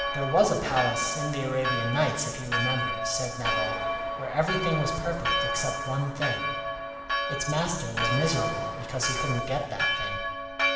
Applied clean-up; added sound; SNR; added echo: none; Church bell; 1 dB; reverberation time 1.2 s.